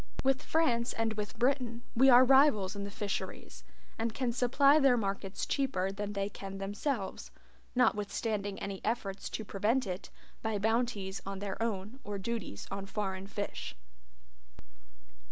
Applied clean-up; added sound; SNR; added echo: none; none; none; none.